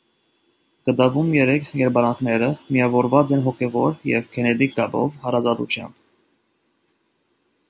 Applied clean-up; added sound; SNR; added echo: none; none; none; none.